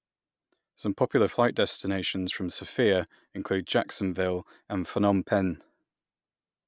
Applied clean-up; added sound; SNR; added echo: none; none; none; none.